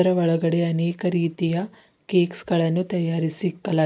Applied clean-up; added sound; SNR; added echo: neural mask model Resemble Enhance denoiser.